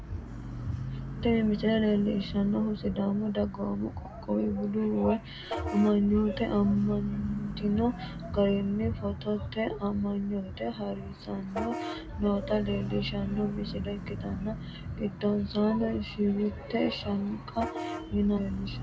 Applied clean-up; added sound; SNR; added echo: none; Bus / Vehicle horn, car horn, honking; 9 dB; reverberation time 0.2 s.